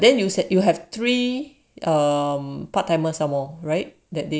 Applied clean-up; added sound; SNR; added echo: none; none; none; none.